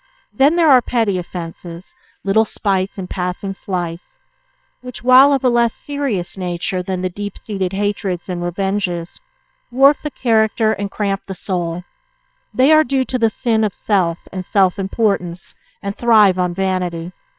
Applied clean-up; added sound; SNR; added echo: neural separator model SepFormer WHAM!.